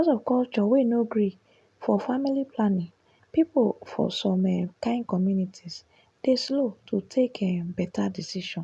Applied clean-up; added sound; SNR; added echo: none; none; none; none.